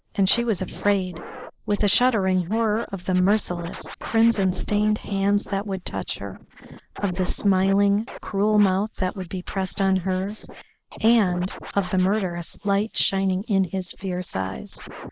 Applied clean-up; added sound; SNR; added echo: neural mask model Resemble Enhance denoiser.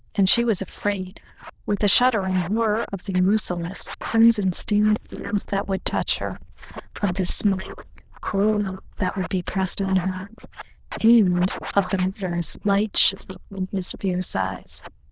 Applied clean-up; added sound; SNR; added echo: neural diffusion model UNIVERSE++.